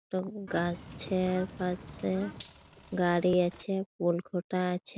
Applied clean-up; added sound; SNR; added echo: none; Bathtub (filling or washing) + Bird / Fowl; 12 dB; none.